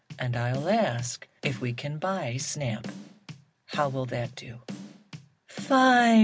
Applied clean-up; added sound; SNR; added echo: none; Bass drum / Snare drum; 16 dB; none.